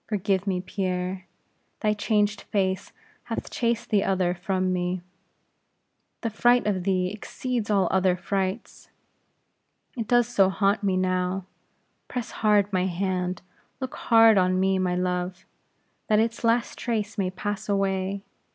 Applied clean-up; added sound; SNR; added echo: none; none; none; none.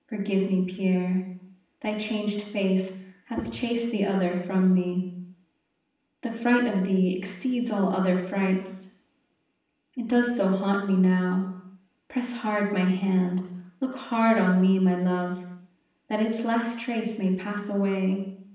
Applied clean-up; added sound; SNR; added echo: none; none; none; reverberation time 0.8 s.